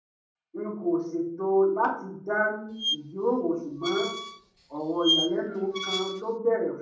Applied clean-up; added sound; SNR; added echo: none; Squeak; 4 dB; reverberation time 0.6 s.